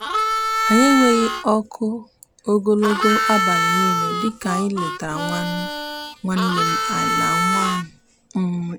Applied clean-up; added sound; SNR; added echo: none; Harmonica; 1 dB; none.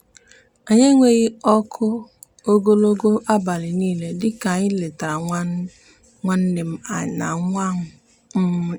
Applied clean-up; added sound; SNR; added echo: none; none; none; none.